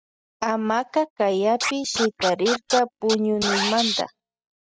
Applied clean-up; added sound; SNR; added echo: classical method spectral subtraction.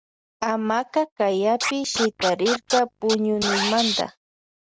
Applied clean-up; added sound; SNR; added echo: none; Scratching (performance technique); 4 dB; none.